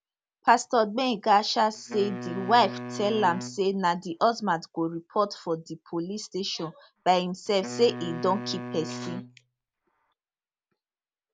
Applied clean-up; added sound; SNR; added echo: none; Wind instrument, woodwind instrument; 11 dB; none.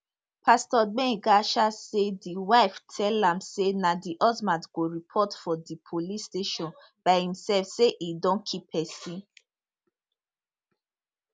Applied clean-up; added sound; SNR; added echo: none; none; none; none.